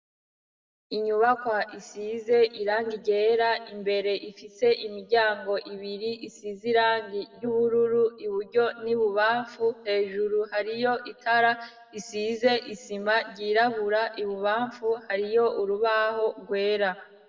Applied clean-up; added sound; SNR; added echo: none; none; none; reverberation time 1.0 s.